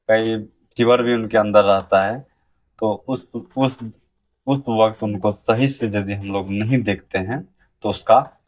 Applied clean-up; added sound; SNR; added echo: neural mask model DeepFilterNet 3.